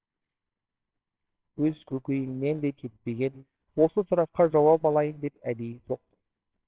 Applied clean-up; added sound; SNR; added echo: neural separator model SepFormer WHAMR!.